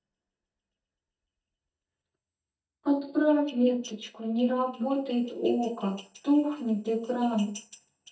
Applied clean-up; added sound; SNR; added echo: neural mask model DeepFilterNet 3.